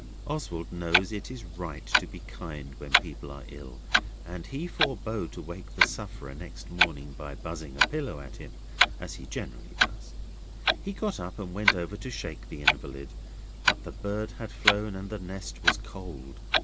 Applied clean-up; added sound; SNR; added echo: none; Clock; -5 dB; none.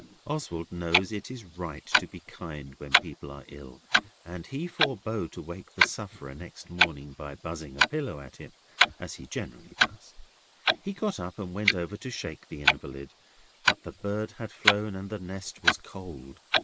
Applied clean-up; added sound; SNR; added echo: neural mask model Resemble Enhance denoiser.